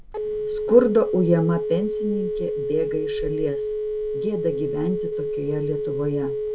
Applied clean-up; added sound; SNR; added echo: none; Telephone; 2 dB; none.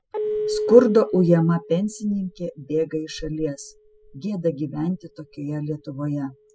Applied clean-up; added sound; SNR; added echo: classical method spectral subtraction.